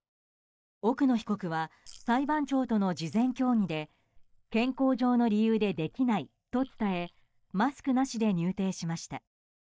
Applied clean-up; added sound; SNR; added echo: neural mask model DeepFilterNet 3.